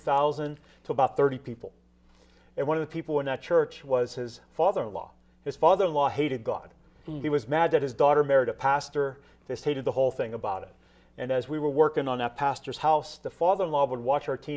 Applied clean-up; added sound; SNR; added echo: none; none; none; none.